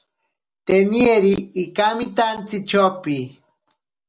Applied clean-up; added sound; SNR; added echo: none; none; none; none.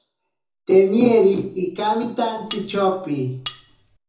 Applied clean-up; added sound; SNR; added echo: none; Cutlery, silverware; 7 dB; reverberation time 0.6 s.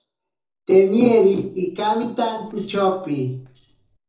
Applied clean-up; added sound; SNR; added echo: neural separator model SepFormer DNS4.